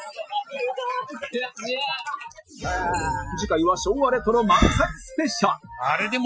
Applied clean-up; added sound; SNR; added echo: classical method Wiener filter.